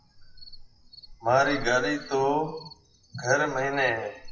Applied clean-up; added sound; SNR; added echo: classical method WPE with log-MMSE.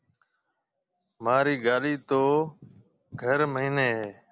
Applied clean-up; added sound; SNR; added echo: none; none; none; none.